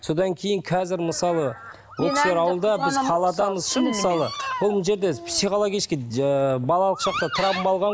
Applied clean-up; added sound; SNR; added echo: none; none; none; none.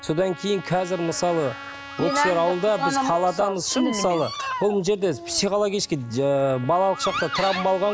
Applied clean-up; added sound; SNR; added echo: none; Trumpet; 18 dB; none.